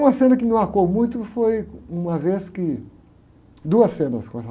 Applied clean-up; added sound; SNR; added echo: none; none; none; none.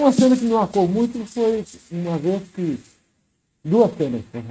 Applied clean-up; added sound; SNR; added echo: neural mask model RNNoise.